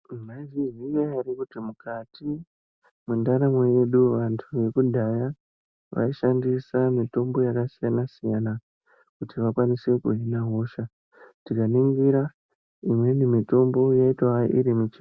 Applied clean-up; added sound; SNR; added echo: none; none; none; none.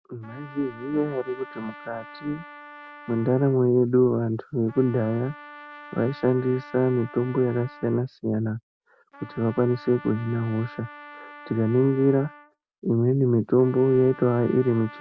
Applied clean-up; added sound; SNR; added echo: none; Trumpet; 20 dB; none.